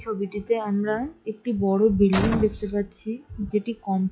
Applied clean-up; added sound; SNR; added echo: classical method log-MMSE.